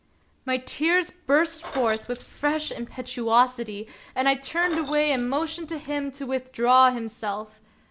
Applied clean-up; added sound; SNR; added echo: none; Keys jangling; 14 dB; none.